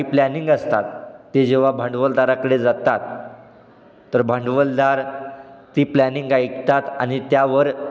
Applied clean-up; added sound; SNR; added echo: none; none; none; none.